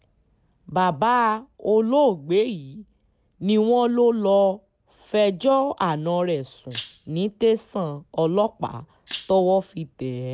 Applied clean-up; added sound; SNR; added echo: none; Rattle (instrument); 16 dB; none.